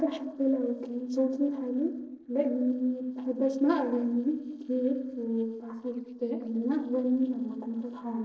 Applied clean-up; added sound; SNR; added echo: neural separator model SepFormer DNS4.